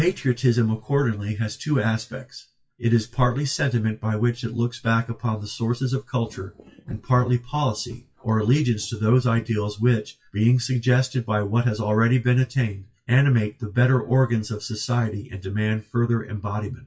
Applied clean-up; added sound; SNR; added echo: classical method WPE with log-MMSE.